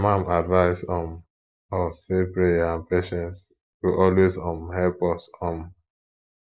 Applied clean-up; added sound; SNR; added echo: neural mask model Resemble Enhance denoiser.